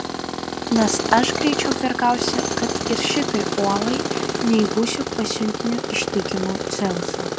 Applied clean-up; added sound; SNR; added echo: none; Tools; 1 dB; none.